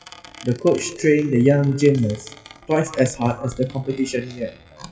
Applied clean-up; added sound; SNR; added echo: classical method WPE with log-MMSE.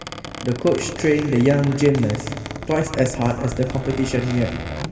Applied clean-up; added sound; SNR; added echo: none; Squeak; 10 dB; reverberation time 2.0 s.